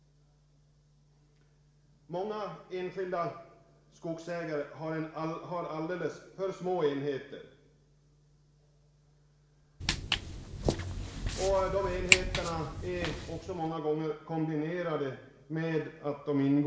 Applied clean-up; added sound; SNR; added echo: none; Walk, footsteps; -2 dB; reverberation time 0.8 s.